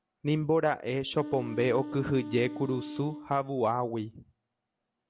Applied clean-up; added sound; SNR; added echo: none; Wind instrument, woodwind instrument; 11 dB; none.